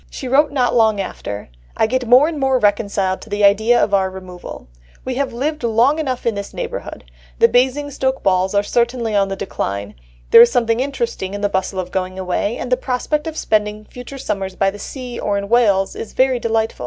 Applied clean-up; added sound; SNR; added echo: none; none; none; none.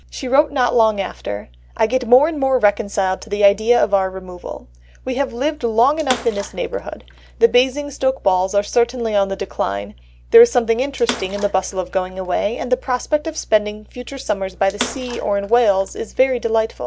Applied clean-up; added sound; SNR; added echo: none; Bathtub (filling or washing) / Water / Splash, splatter; 15 dB; none.